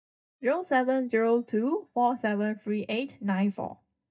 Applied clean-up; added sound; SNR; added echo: neural mask model DeepFilterNet 3.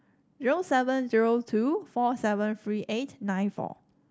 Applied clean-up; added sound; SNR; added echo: none; none; none; none.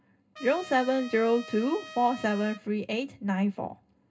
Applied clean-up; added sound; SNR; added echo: none; Trumpet; 16 dB; reverberation time 0.2 s.